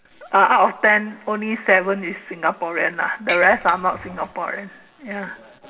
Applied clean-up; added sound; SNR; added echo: none; Dishes, pots, and pans; 12 dB; reverberation time 1.7 s.